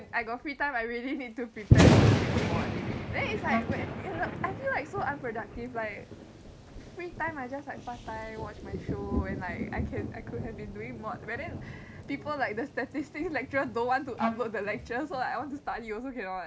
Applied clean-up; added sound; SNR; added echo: none; Thunder + Wind instrument, woodwind instrument; -4 dB; none.